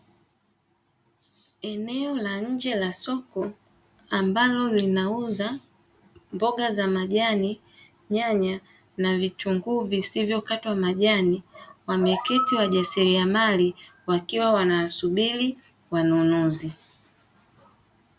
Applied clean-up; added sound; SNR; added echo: none; Animal; 6 dB; none.